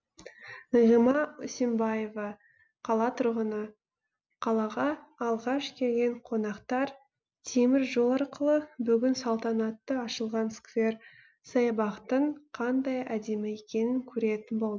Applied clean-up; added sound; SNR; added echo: none; none; none; none.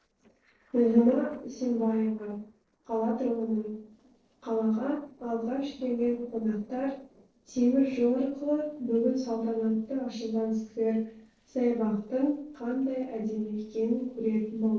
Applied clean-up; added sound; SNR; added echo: neural separator model SepFormer DNS4.